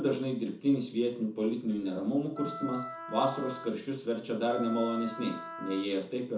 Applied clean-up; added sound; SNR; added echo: none; Wind instrument, woodwind instrument; 11 dB; reverberation time 0.7 s.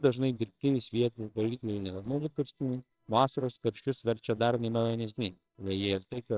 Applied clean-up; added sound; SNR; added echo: neural separator model SepFormer WHAMR!.